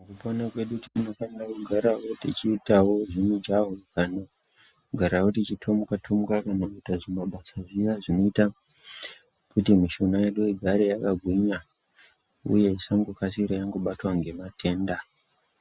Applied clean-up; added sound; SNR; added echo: none; none; none; none.